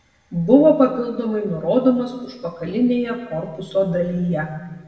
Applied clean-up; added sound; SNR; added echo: none; none; none; reverberation time 1.1 s.